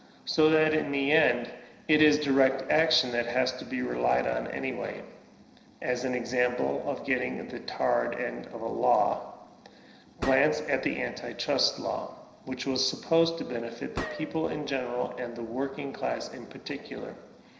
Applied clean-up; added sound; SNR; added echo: none; Gunshot, gunfire; 11 dB; reverberation time 0.9 s.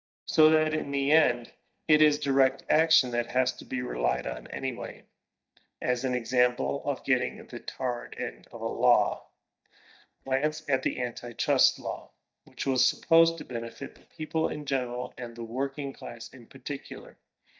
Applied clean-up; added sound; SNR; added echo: neural mask model DeepFilterNet 3.